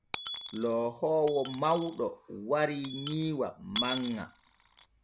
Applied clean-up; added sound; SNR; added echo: none; Coin (dropping) / Dishes, pots, and pans; -1 dB; none.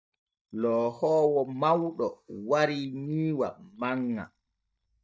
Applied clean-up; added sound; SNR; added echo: neural mask model DeepFilterNet 3.